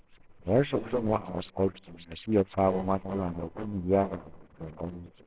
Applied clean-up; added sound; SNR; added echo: neural separator model SepFormer WHAMR!.